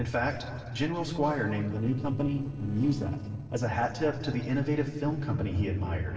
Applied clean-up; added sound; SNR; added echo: neural separator model SepFormer DNS4.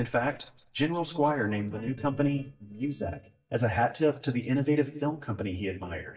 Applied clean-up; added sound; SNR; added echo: neural mask model DeepFilterNet 3.